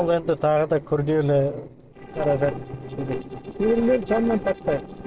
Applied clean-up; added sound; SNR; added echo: neural separator model SepFormer DNS4.